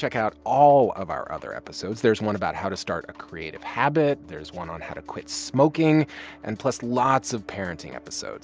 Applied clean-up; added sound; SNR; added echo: none; none; none; none.